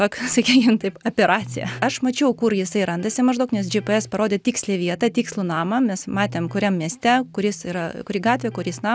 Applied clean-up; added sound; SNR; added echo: none; Electric guitar; 19 dB; none.